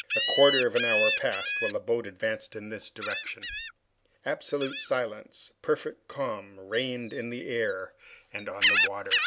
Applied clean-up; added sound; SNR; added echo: none; Gull, seagull; 2 dB; none.